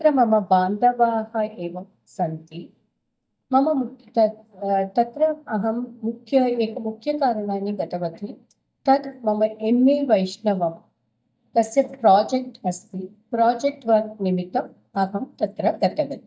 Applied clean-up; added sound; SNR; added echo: neural mask model DeepFilterNet 3.